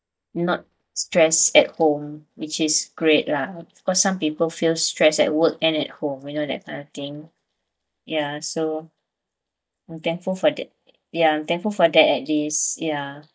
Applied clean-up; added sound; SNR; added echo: neural mask model DeepFilterNet 3.